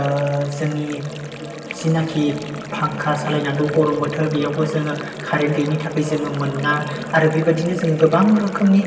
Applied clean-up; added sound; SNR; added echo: none; Stream; 20 dB; reverberation time 1.4 s.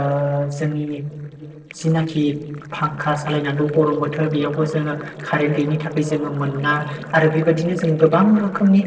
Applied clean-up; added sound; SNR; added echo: neural separator model SepFormer DNS4.